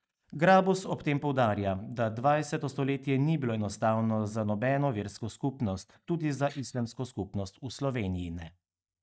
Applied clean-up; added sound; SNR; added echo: neural mask model DeepFilterNet 3.